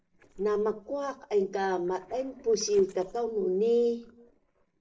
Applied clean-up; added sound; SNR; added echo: neural separator model SepFormer DNS4.